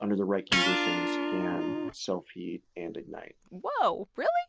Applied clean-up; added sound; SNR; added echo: none; Electric guitar; -1 dB; none.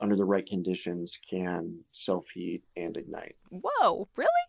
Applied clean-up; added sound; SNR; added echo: none; none; none; none.